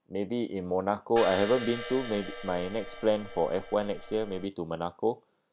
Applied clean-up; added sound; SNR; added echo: none; Crash cymbal; 10 dB; none.